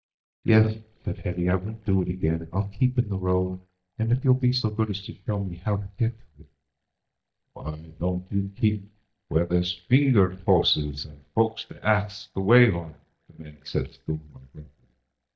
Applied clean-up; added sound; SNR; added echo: neural mask model DeepFilterNet 3.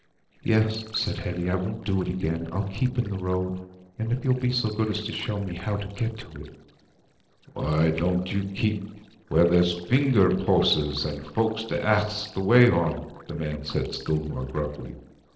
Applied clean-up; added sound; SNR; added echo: neural separator model SepFormer DNS4.